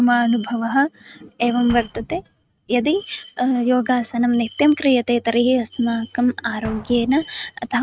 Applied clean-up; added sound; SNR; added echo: neural mask model RNNoise.